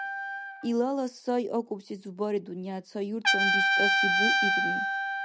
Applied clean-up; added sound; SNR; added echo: none; Trumpet; -4 dB; none.